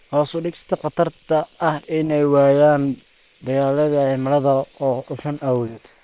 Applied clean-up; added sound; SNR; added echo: neural separator model SepFormer WHAM!.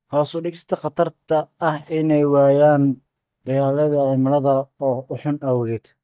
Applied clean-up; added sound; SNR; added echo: neural mask model DeepFilterNet 3.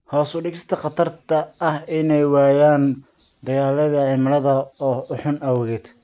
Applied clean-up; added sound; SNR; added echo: none; none; none; none.